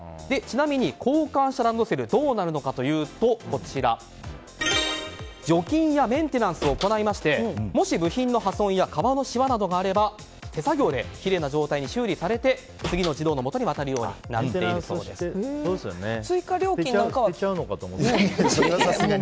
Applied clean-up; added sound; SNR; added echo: none; Slam; 17 dB; none.